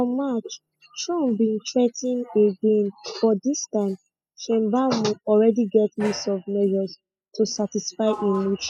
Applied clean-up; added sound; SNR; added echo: classical method spectral subtraction.